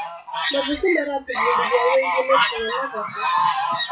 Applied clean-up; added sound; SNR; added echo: classical method WPE with log-MMSE.